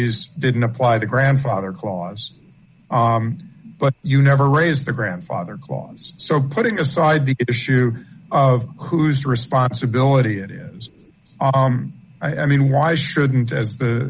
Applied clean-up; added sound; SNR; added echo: none; none; none; none.